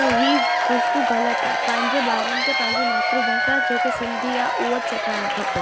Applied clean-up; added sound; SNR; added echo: none; Applause / Crowd / Cheering; -5 dB; none.